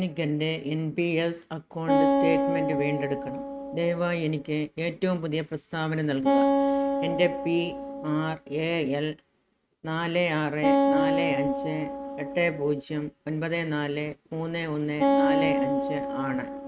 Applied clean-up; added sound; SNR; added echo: neural mask model RNNoise.